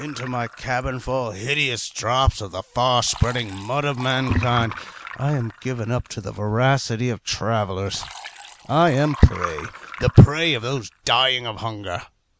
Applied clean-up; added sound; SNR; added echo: none; Liquid; 17 dB; none.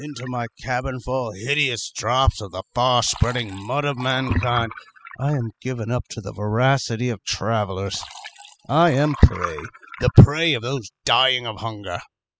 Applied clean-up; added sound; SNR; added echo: classical method spectral subtraction.